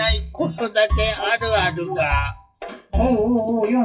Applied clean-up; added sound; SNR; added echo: classical method WPE with log-MMSE.